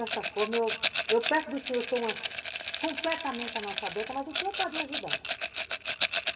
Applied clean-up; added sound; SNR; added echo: none; Rattle; -5 dB; reverberation time 0.8 s.